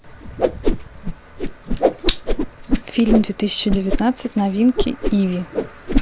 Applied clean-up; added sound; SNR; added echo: none; Whoosh, swoosh, swish; 0 dB; none.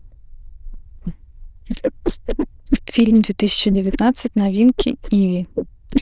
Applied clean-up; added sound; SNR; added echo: neural diffusion model UNIVERSE++.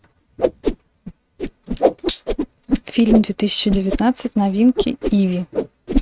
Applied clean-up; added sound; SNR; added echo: neural mask model RNNoise.